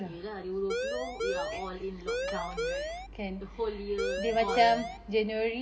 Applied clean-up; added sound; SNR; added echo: none; Siren; 2 dB; reverberation time 2.3 s.